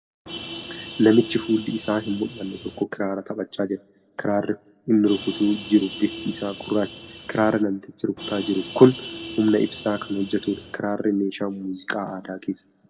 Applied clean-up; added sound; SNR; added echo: none; Vehicle horn, car horn, honking; 13 dB; reverberation time 0.8 s.